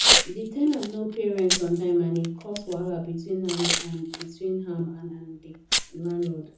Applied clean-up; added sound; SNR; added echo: none; Packing tape, duct tape / Tearing; 0 dB; reverberation time 0.5 s.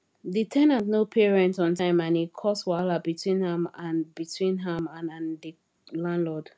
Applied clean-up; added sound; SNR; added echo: none; none; none; none.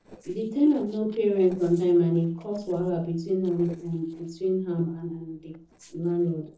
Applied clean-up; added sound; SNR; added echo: neural separator model SepFormer DNS4.